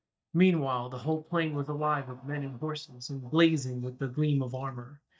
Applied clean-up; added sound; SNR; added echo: neural mask model DeepFilterNet 3.